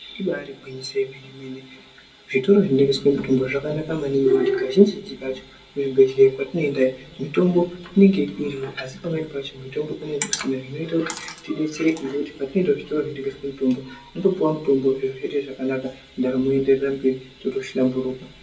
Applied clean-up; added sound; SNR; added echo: none; none; none; reverberation time 0.2 s.